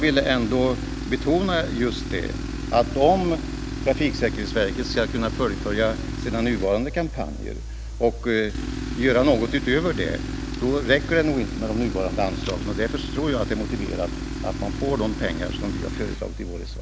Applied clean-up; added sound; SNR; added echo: none; Tools; 5 dB; none.